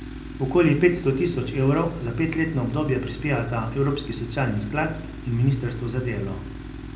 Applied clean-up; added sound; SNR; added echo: none; Tools; 11 dB; reverberation time 0.5 s.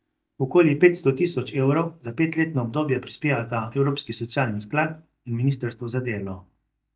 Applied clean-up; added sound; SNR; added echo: neural mask model DeepFilterNet 3.